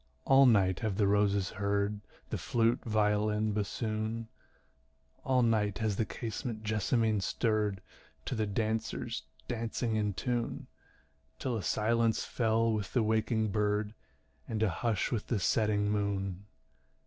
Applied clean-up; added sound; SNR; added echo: none; none; none; none.